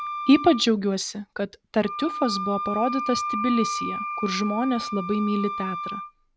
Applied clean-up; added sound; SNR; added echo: none; Wind instrument, woodwind instrument; 6 dB; none.